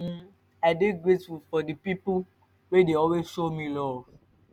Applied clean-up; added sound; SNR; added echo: none; none; none; none.